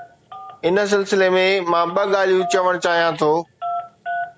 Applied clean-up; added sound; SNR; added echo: none; Telephone; 12 dB; none.